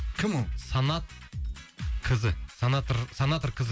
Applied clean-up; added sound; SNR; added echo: none; none; none; none.